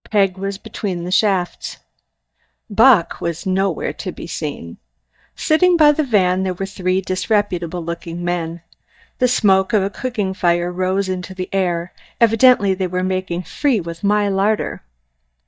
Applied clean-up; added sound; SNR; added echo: neural mask model DeepFilterNet 3.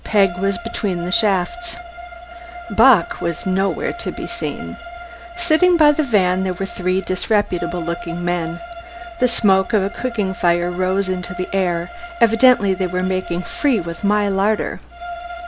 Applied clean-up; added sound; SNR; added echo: none; Bowed string instrument; 14 dB; none.